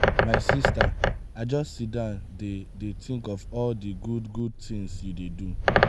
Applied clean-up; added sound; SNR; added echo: none; Bird; -4 dB; none.